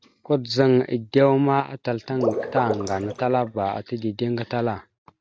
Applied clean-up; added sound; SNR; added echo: neural mask model RNNoise.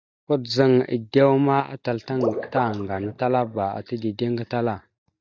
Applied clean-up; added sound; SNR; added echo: neural mask model DeepFilterNet 3.